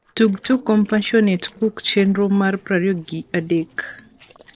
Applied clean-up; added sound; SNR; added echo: neural separator model SepFormer DNS4.